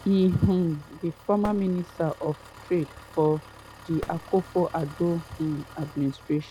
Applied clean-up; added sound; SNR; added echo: none; Engine + Fireworks; 17 dB; none.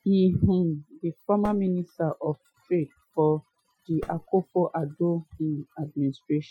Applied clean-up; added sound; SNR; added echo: classical method Wiener filter.